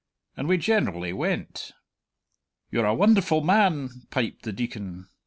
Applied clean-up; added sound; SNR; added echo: none; none; none; none.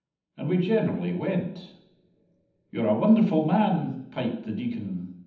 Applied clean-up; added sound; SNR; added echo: none; none; none; reverberation time 0.8 s.